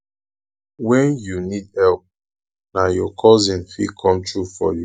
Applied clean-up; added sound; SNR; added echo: none; none; none; none.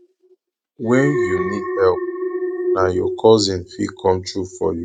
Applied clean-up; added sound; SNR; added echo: neural mask model RNNoise.